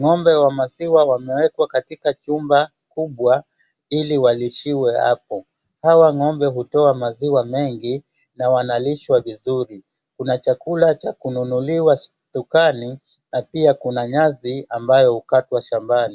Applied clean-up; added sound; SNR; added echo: none; none; none; none.